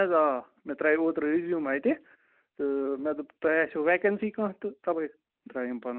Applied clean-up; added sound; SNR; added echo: none; none; none; none.